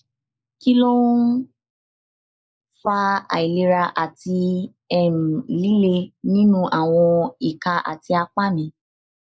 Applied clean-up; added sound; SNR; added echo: neural mask model Resemble Enhance denoiser.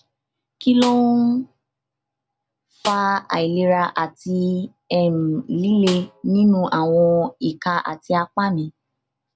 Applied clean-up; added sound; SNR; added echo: none; Snare drum; 17 dB; none.